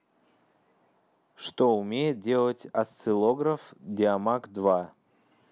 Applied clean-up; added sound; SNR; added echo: none; none; none; none.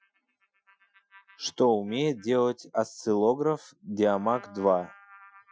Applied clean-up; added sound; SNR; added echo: classical method Wiener filter.